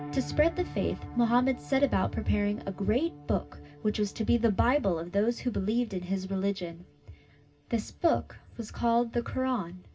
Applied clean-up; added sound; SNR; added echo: none; Piano; 18 dB; reverberation time 0.4 s.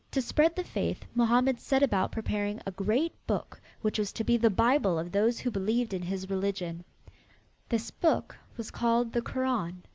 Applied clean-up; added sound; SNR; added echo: none; none; none; none.